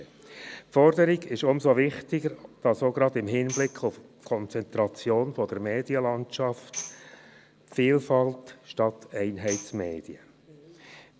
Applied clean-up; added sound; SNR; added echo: none; Tambourine; 16 dB; none.